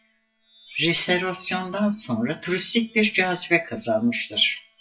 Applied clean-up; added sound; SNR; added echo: classical method WPE with log-MMSE.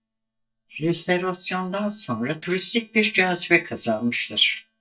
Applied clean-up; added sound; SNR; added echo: neural mask model DeepFilterNet 3.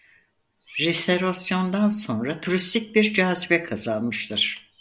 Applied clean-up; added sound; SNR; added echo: none; none; none; none.